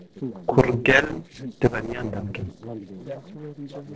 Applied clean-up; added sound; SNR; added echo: neural separator model SepFormer DNS4.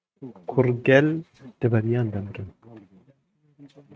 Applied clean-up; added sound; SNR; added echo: neural mask model RNNoise.